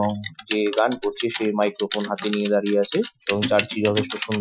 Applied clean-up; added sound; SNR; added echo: classical method Wiener filter.